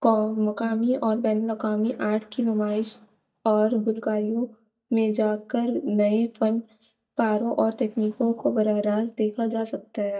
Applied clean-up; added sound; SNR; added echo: neural mask model DeepFilterNet 3.